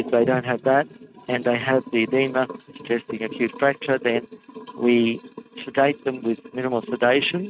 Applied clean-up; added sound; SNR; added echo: neural mask model RNNoise.